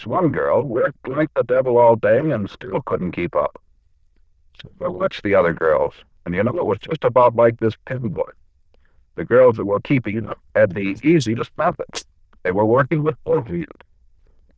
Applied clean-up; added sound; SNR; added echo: neural diffusion model UNIVERSE++.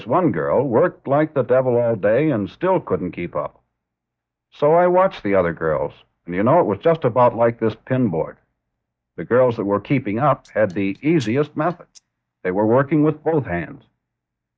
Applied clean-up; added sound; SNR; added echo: neural mask model DeepFilterNet 3.